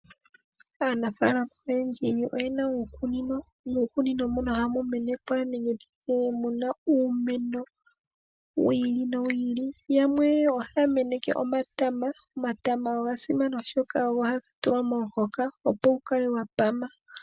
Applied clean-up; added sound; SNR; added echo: none; none; none; none.